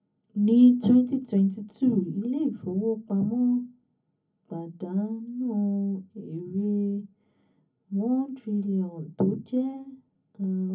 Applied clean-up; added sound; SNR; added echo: none; none; none; reverberation time 0.3 s.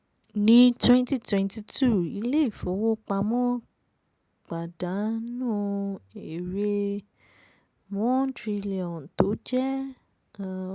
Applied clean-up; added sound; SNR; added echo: none; none; none; none.